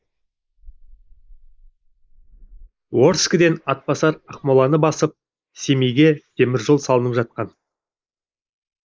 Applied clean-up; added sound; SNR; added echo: neural mask model Resemble Enhance denoiser.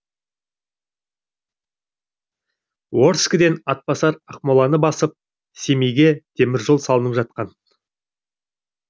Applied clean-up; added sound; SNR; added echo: none; none; none; none.